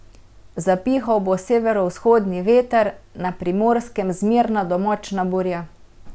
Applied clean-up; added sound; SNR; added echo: none; none; none; none.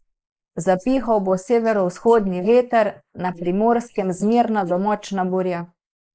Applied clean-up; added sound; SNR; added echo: neural mask model Resemble Enhance denoiser.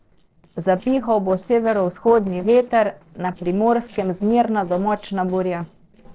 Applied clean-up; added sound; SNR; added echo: neural separator model SepFormer DNS4.